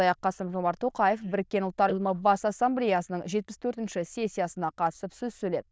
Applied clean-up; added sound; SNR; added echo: neural diffusion model UNIVERSE++.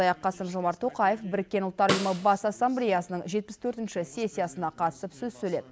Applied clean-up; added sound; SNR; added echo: none; Snare drum; 7 dB; none.